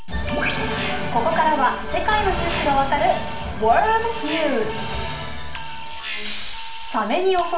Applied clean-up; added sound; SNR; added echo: none; Alarm; 6 dB; reverberation time 0.8 s.